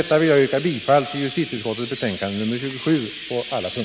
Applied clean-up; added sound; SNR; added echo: none; Chirp, tweet; 13 dB; none.